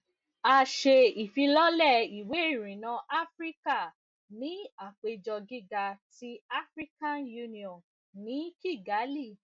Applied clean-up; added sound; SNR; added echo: none; none; none; none.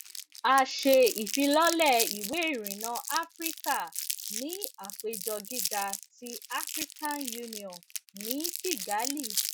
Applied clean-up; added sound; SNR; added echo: none; Crumpling, crinkling; 6 dB; none.